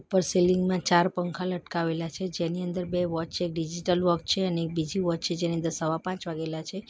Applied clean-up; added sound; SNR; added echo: none; none; none; none.